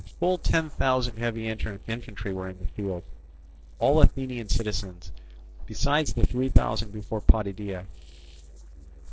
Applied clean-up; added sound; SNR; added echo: neural separator model SepFormer DNS4.